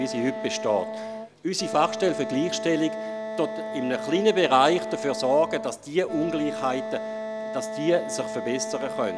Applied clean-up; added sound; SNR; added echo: none; Wind instrument, woodwind instrument; 7 dB; none.